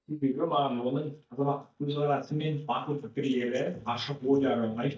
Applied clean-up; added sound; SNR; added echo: neural mask model DeepFilterNet 3.